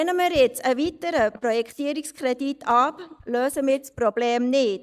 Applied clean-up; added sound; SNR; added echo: neural mask model DeepFilterNet 3.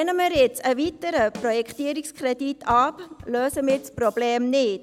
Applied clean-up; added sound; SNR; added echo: none; Drum kit; 20 dB; none.